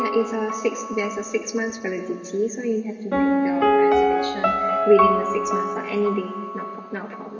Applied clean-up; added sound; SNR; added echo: none; Piano; -2 dB; reverberation time 2.9 s.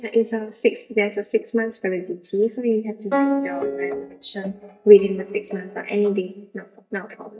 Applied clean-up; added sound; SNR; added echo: neural mask model DeepFilterNet 3.